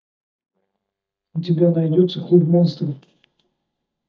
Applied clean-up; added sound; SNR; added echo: neural mask model DeepFilterNet 3.